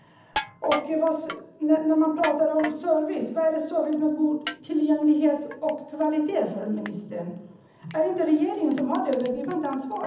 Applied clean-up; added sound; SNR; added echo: none; Crushing; 15 dB; reverberation time 0.8 s.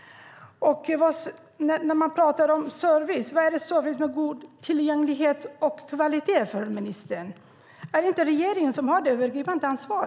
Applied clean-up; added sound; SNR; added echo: none; none; none; none.